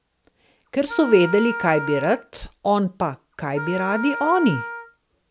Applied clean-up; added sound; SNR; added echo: none; Wind instrument, woodwind instrument; 10 dB; none.